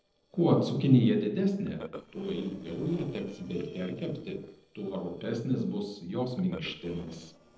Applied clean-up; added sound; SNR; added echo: neural separator model SepFormer DNS4.